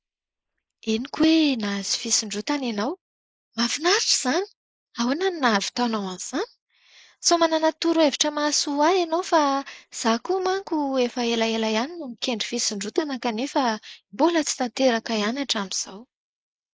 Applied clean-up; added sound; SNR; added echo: neural mask model Resemble Enhance denoiser.